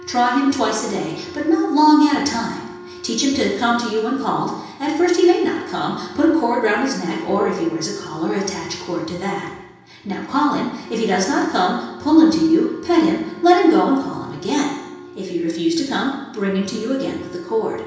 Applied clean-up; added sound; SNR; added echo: none; Wind instrument, woodwind instrument; 19 dB; reverberation time 0.9 s.